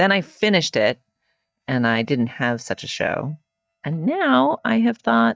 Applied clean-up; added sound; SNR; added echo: neural mask model DeepFilterNet 3.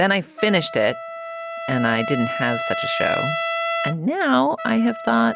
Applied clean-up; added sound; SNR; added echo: none; Trumpet; 6 dB; none.